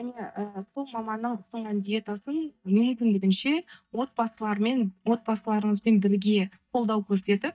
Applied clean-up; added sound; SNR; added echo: neural mask model DeepFilterNet 3.